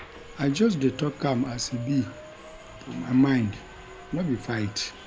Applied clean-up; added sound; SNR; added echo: none; Subway, metro, underground; 17 dB; none.